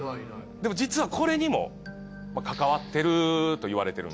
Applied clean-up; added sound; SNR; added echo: none; none; none; none.